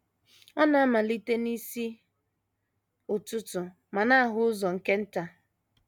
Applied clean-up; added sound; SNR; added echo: none; none; none; none.